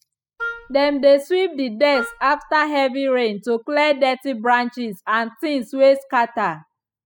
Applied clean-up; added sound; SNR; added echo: classical method spectral subtraction.